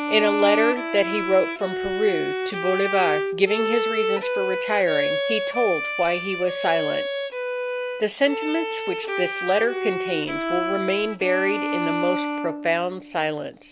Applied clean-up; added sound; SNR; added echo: none; Bowed string instrument; 2 dB; none.